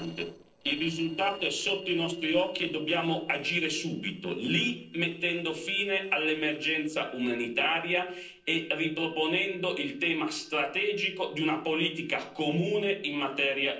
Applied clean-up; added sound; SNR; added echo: neural separator model SepFormer DNS4.